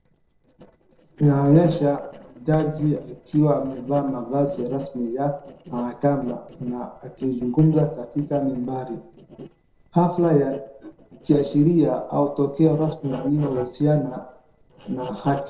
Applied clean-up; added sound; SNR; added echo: neural separator model SepFormer DNS4.